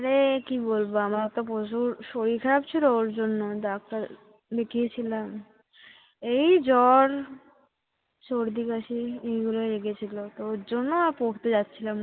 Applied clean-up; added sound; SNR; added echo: none; none; none; none.